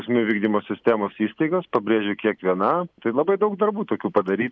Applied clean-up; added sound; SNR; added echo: none; none; none; none.